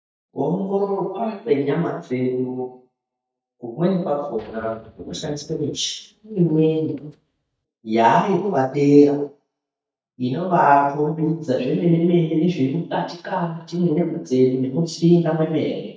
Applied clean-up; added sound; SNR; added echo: neural mask model DeepFilterNet 3.